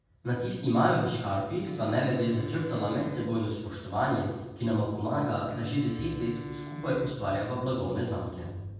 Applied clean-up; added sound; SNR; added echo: none; Wind instrument, woodwind instrument; 14 dB; reverberation time 1.1 s.